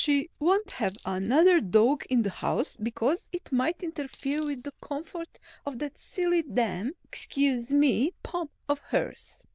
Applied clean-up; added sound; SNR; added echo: neural diffusion model UNIVERSE++.